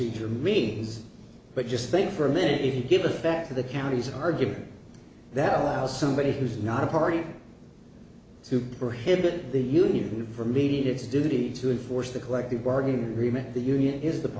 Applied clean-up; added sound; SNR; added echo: none; none; none; none.